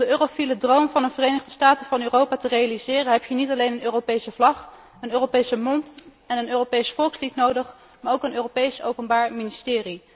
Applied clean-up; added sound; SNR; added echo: none; none; none; none.